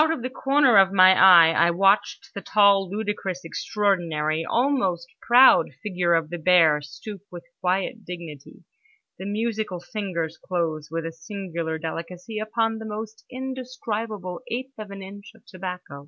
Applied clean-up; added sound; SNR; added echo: none; none; none; none.